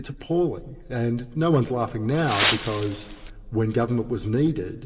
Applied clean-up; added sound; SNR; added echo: none; Wind; 3 dB; reverberation time 1.7 s.